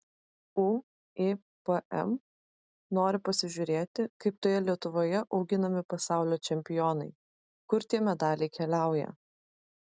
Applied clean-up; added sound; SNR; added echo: none; none; none; none.